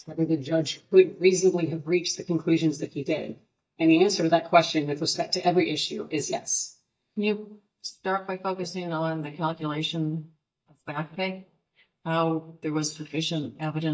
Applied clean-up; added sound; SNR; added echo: neural mask model DeepFilterNet 3.